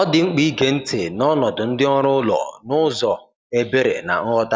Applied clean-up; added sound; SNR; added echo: none; none; none; none.